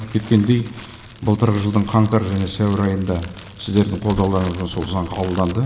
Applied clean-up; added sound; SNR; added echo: none; Crackle; 17 dB; reverberation time 2.4 s.